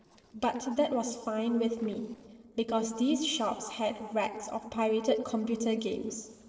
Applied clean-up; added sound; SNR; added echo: neural separator model SepFormer DNS4.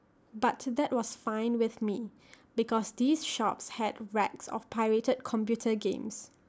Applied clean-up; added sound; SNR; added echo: none; none; none; none.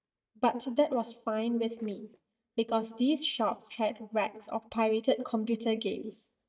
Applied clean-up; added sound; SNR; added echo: neural mask model DeepFilterNet 3.